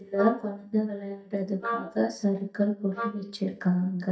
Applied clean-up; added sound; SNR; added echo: neural mask model DeepFilterNet 3.